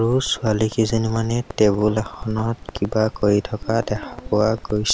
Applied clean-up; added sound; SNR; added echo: none; Crackle; 15 dB; none.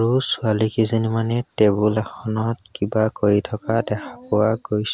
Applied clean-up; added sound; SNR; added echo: none; none; none; none.